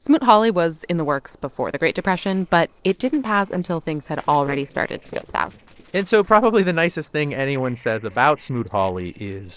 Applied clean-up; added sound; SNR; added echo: neural separator model SepFormer DNS4.